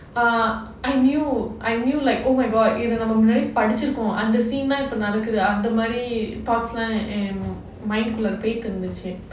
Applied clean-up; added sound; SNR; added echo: none; none; none; none.